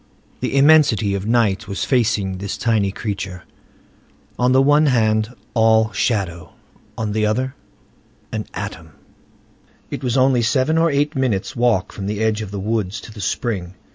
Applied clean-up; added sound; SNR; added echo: none; none; none; none.